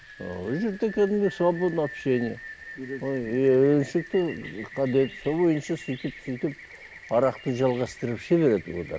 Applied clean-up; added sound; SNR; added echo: none; Rain; 17 dB; none.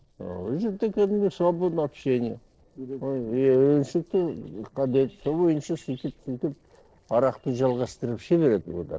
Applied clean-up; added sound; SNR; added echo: neural separator model SepFormer DNS4.